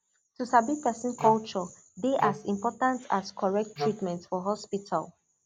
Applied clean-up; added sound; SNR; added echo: none; Wind instrument, woodwind instrument; 6 dB; none.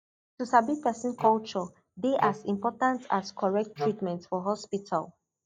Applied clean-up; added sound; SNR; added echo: neural mask model DeepFilterNet 3.